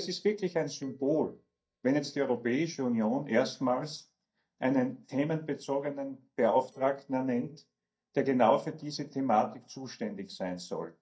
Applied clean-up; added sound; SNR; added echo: neural mask model DeepFilterNet 3.